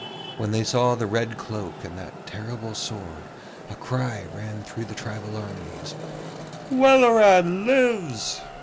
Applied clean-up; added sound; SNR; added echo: none; Traffic noise, roadway noise; 14 dB; none.